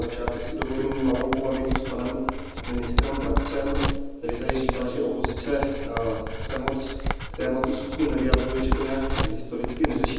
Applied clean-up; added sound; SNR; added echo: none; Writing; 1 dB; reverberation time 1.1 s.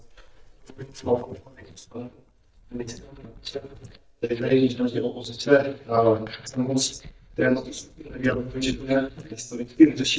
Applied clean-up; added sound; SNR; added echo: neural mask model DeepFilterNet 3.